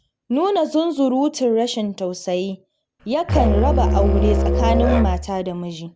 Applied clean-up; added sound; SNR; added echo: none; Musical instrument; -3 dB; none.